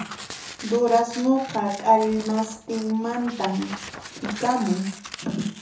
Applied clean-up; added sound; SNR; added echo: none; Tearing; 14 dB; reverberation time 0.6 s.